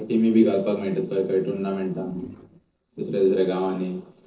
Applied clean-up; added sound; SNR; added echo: neural separator model SepFormer DNS4.